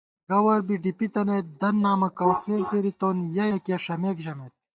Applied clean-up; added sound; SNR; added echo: neural mask model DeepFilterNet 3.